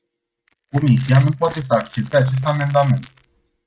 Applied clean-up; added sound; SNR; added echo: neural mask model RNNoise.